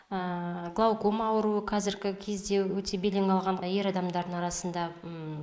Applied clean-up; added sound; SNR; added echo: neural mask model Resemble Enhance denoiser.